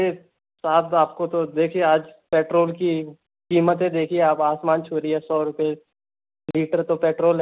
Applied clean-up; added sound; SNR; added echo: none; none; none; none.